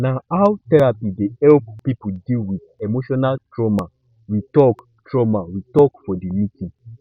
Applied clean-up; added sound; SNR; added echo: none; none; none; none.